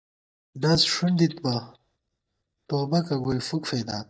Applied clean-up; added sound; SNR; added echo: neural mask model DeepFilterNet 3.